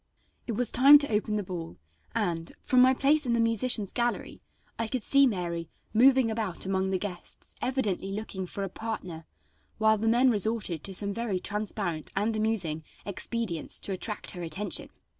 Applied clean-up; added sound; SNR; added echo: none; none; none; none.